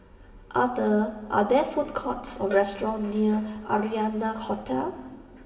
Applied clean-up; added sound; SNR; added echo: none; Cowbell; 17 dB; reverberation time 2.8 s.